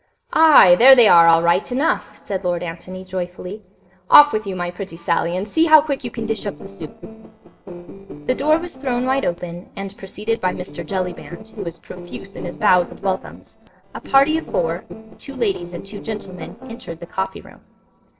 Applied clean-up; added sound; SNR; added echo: neural separator model SepFormer DNS4.